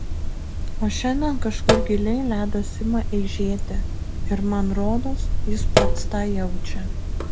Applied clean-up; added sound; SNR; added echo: none; Sink (filling or washing); -4 dB; none.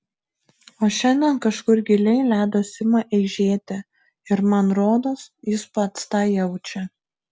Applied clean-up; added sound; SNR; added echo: none; none; none; none.